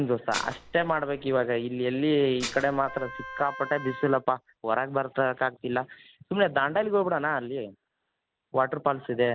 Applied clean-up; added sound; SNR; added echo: none; Dishes, pots, and pans + Wind instrument, woodwind instrument; 13 dB; none.